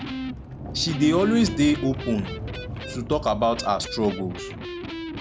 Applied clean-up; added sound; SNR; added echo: none; Sliding door + Electric guitar; 7 dB; none.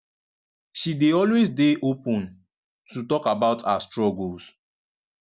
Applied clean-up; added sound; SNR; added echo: none; none; none; none.